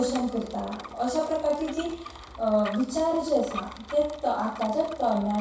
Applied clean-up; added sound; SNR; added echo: none; Bicycle; 15 dB; reverberation time 0.7 s.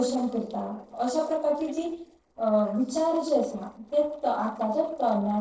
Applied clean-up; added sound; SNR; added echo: neural separator model SepFormer DNS4.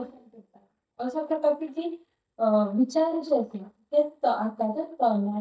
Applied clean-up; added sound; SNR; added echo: neural mask model DeepFilterNet 3.